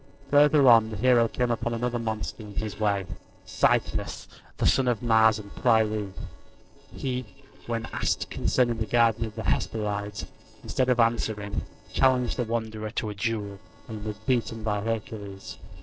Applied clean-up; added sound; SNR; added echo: neural separator model SepFormer DNS4.